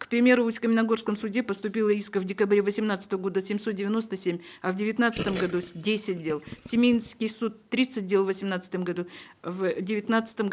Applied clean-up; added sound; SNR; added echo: none; Gurgling; 14 dB; none.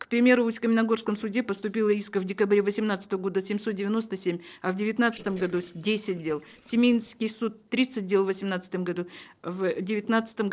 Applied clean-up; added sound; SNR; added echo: neural separator model SepFormer DNS4.